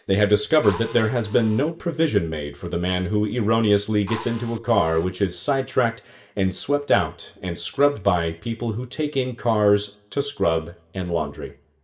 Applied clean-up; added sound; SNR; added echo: none; Drill; 15 dB; reverberation time 0.4 s.